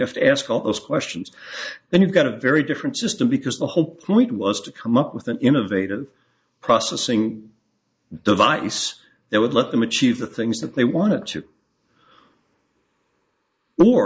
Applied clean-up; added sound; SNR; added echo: neural mask model Resemble Enhance denoiser.